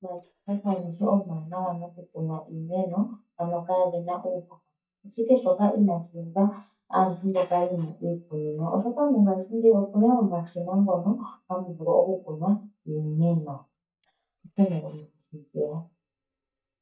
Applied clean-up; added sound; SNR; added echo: neural mask model DeepFilterNet 3.